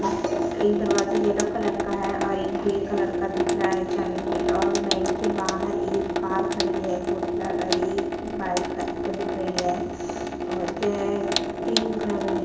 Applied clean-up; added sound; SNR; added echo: none; Sink (filling or washing) / Water tap, faucet; -3 dB; reverberation time 0.8 s.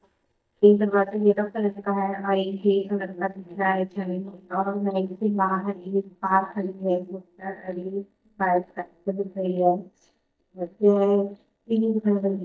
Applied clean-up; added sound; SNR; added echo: neural mask model DeepFilterNet 3.